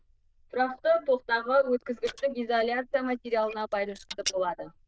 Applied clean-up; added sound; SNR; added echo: neural diffusion model UNIVERSE++.